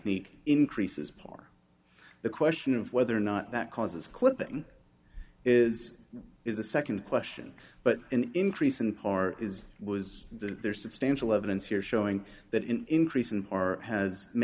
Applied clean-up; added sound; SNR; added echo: none; none; none; none.